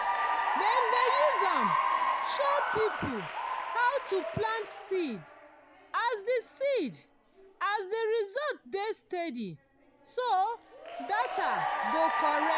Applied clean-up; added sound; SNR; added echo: none; Applause / Cheering; 0 dB; none.